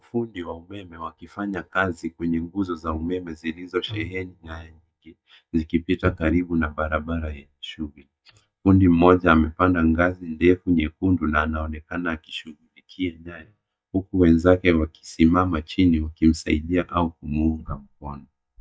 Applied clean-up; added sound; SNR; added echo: neural mask model DeepFilterNet 3.